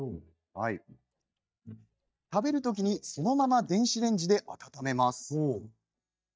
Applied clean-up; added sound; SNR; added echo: neural mask model DeepFilterNet 3.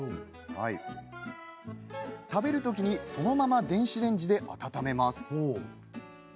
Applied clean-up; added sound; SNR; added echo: none; none; none; none.